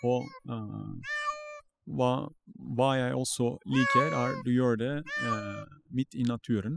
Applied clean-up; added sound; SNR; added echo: classical method spectral subtraction.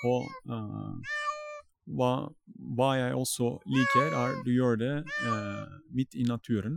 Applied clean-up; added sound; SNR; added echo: classical method Wiener filter.